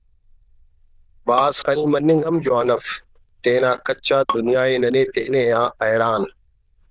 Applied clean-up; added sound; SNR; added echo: neural diffusion model UNIVERSE++.